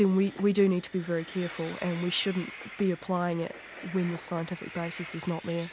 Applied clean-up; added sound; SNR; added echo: none; Train; 16 dB; none.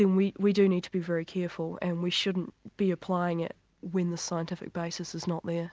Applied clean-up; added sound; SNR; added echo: none; none; none; none.